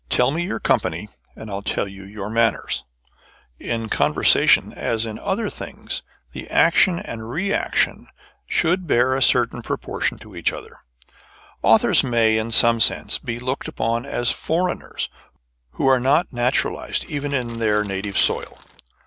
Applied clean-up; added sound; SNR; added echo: none; Crackle; 20 dB; none.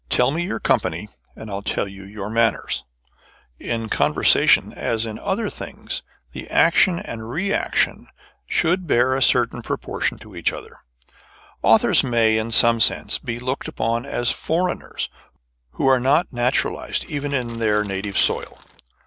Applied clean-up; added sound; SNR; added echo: neural separator model SepFormer DNS4.